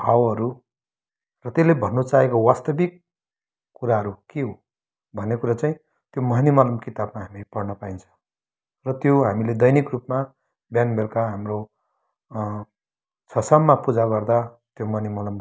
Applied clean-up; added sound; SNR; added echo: none; none; none; none.